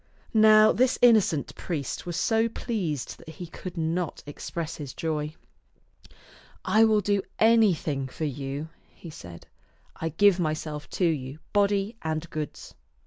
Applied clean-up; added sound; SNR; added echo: none; none; none; none.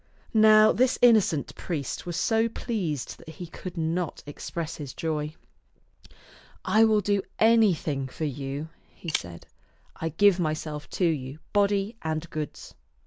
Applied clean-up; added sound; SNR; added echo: none; Shatter; 14 dB; none.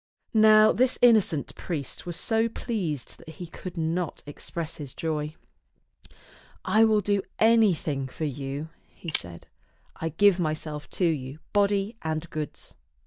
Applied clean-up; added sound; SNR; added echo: neural mask model DeepFilterNet 3.